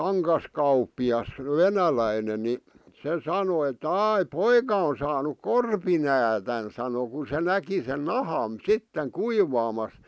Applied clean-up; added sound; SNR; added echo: none; none; none; none.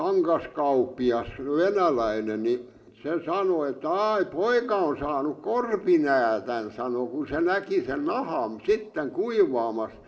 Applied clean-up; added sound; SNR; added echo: none; none; none; reverberation time 1.2 s.